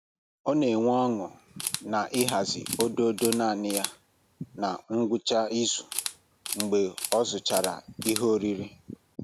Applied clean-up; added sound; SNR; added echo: none; Camera; 9 dB; none.